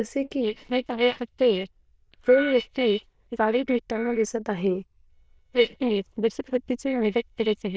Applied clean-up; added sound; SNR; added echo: neural diffusion model UNIVERSE++.